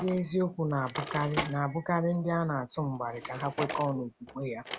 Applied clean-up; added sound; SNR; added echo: none; Drawer open or close; 10 dB; none.